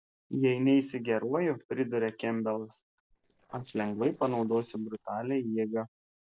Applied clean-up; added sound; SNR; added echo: neural separator model SepFormer DNS4.